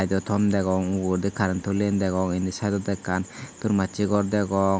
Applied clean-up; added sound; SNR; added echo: none; none; none; none.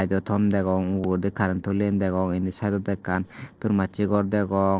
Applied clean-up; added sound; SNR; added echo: neural separator model SepFormer DNS4.